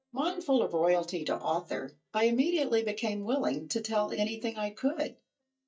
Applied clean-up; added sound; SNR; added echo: neural mask model DeepFilterNet 3.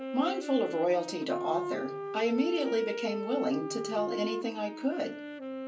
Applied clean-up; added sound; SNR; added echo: none; Wind instrument, woodwind instrument; 6 dB; reverberation time 0.3 s.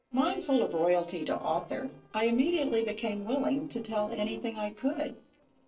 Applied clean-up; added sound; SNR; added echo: neural separator model SepFormer DNS4.